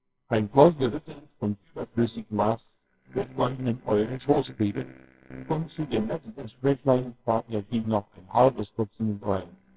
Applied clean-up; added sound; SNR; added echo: neural separator model SepFormer WHAMR!.